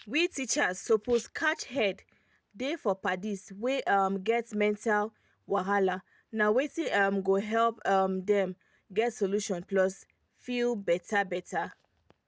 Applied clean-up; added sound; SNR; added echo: none; none; none; none.